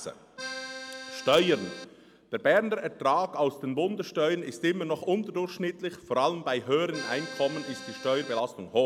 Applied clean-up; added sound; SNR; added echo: none; Accordion; 11 dB; none.